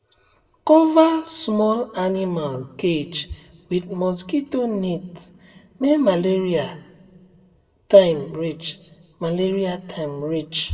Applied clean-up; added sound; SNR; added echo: none; none; none; reverberation time 1.0 s.